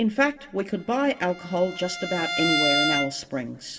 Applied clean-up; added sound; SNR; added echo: none; Bowed string instrument; 4 dB; reverberation time 1.6 s.